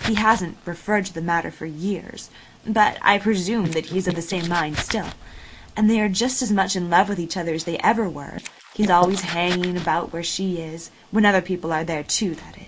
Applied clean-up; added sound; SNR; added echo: neural mask model Resemble Enhance denoiser.